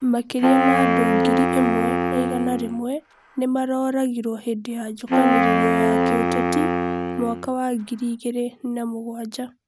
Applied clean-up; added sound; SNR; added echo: none; Wind instrument, woodwind instrument; -3 dB; none.